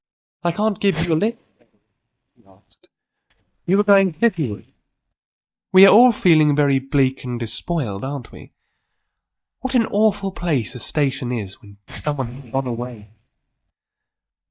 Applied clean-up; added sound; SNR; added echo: neural mask model DeepFilterNet 3.